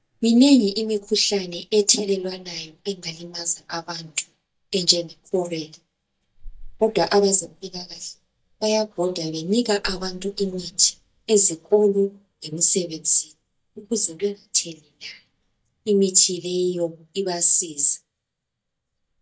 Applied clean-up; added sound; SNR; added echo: neural mask model DeepFilterNet 3.